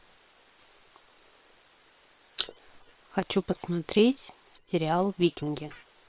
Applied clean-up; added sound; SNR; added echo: neural separator model SepFormer WHAM!.